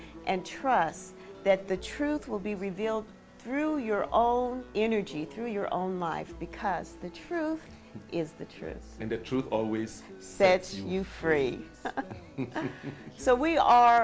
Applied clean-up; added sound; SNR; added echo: none; none; none; none.